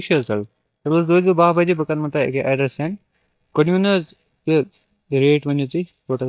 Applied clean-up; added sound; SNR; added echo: neural mask model DeepFilterNet 3.